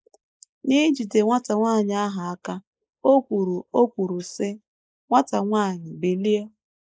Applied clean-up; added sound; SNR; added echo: neural mask model Resemble Enhance denoiser.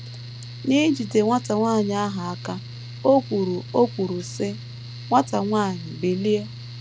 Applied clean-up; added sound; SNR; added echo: none; Mechanical fan; 13 dB; none.